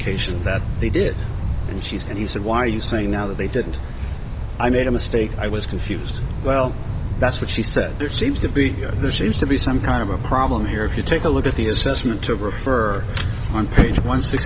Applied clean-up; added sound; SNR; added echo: none; Wind; 2 dB; none.